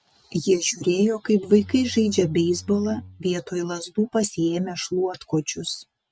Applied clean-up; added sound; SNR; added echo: none; Bowed string instrument; 20 dB; none.